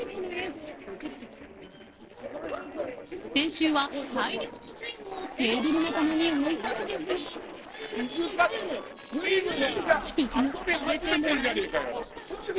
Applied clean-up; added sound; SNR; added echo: neural separator model SepFormer DNS4.